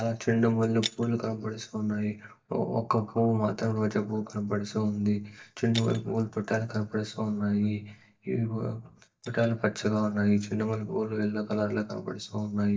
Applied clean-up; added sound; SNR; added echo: neural mask model DeepFilterNet 3.